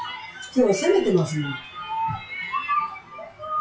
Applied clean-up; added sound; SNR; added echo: classical method WPE with log-MMSE.